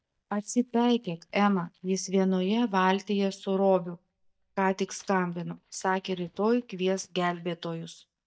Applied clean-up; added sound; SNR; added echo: neural mask model DeepFilterNet 3.